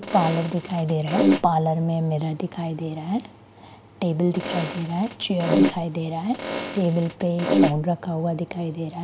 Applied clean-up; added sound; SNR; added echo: none; Fart; 0 dB; none.